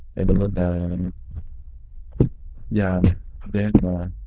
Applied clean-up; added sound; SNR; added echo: neural diffusion model UNIVERSE++.